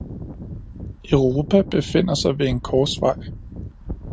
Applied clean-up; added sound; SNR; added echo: none; Wind; 11 dB; none.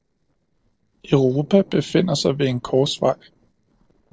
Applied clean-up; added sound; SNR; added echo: neural separator model SepFormer DNS4.